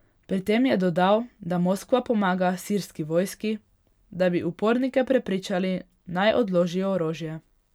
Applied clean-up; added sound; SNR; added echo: none; none; none; none.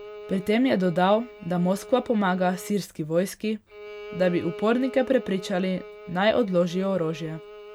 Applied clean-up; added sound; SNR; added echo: none; Bowed string instrument; 16 dB; none.